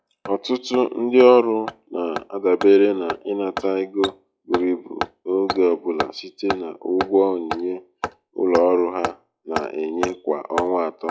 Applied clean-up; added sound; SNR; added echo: classical method log-MMSE.